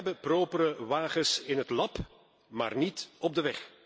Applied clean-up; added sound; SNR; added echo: none; none; none; none.